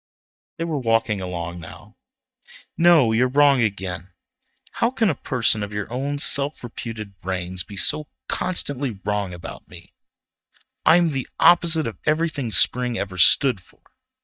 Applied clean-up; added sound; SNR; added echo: neural mask model DeepFilterNet 3.